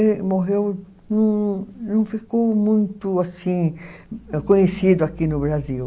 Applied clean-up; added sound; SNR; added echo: none; none; none; none.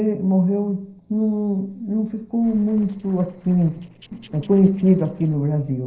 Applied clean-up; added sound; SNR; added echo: neural separator model SepFormer DNS4.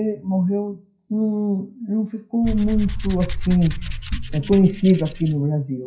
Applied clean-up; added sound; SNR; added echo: classical method WPE with log-MMSE.